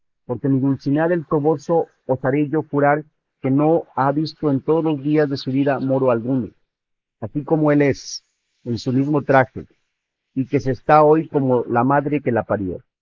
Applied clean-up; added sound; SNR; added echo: neural mask model Resemble Enhance denoiser.